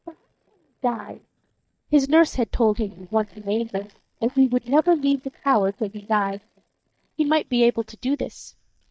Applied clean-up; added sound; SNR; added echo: neural mask model DeepFilterNet 3.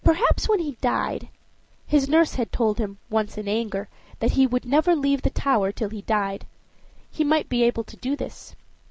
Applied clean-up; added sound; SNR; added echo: none; none; none; none.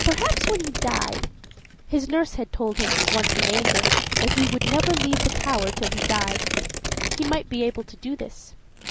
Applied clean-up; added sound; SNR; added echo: none; Tearing; -1 dB; none.